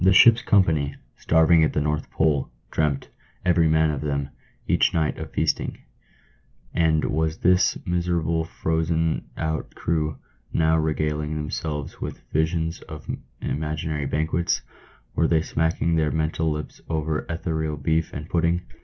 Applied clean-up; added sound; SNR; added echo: none; none; none; none.